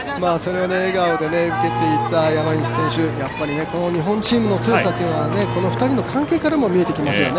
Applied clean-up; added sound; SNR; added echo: none; Bowed string instrument; 9 dB; none.